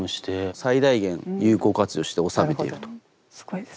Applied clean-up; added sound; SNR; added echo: none; none; none; none.